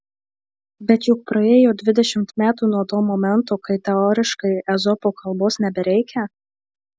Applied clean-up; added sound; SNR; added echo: none; none; none; none.